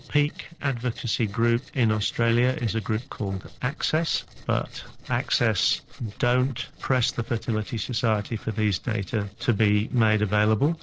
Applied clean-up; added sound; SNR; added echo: neural separator model SepFormer DNS4.